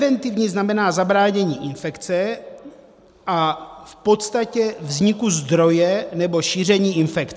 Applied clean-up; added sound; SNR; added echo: none; none; none; none.